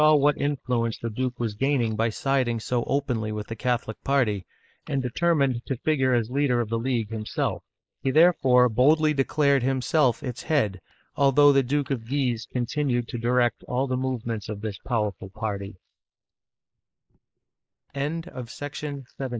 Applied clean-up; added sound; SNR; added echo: neural mask model Resemble Enhance denoiser.